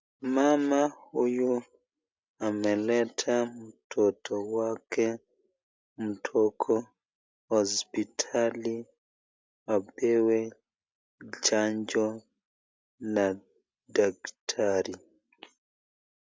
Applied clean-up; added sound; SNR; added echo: none; none; none; none.